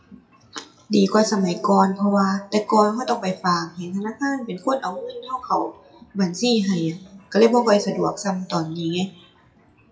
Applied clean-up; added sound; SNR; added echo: classical method WPE with log-MMSE.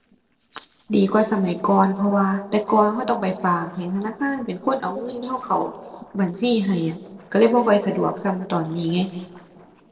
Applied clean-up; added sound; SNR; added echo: neural separator model SepFormer DNS4.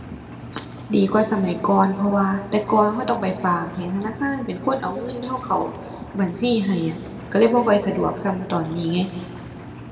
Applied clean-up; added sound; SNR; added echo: none; Engine; 15 dB; reverberation time 1.3 s.